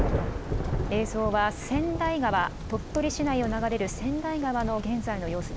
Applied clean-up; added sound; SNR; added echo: none; Thunder; 3 dB; none.